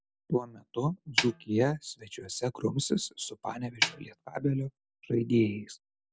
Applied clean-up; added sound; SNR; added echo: none; Snare drum; 2 dB; none.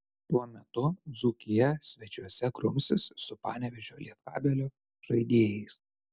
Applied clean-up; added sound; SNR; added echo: none; none; none; none.